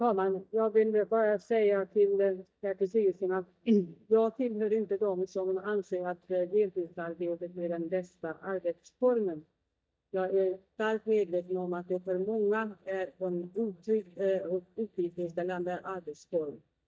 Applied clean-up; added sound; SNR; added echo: neural mask model DeepFilterNet 3.